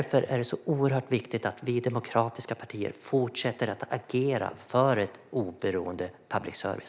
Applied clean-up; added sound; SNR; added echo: none; none; none; none.